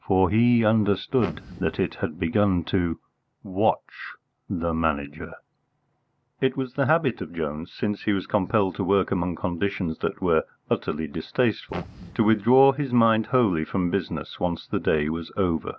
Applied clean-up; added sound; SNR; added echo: none; Fart; 13 dB; none.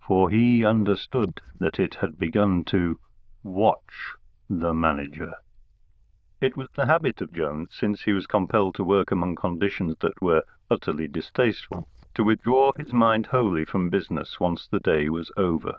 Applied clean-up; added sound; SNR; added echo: neural diffusion model UNIVERSE++.